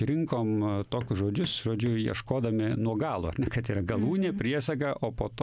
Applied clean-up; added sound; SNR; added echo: none; Hammer; 19 dB; none.